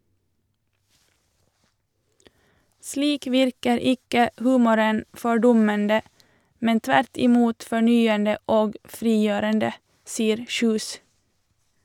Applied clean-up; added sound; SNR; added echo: none; none; none; none.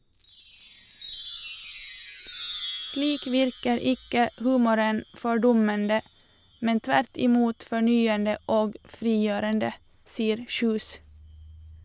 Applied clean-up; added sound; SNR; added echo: none; Chime; -1 dB; none.